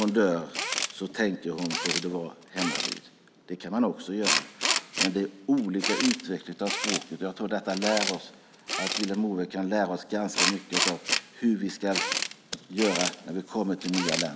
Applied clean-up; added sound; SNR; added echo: none; Tools; 2 dB; none.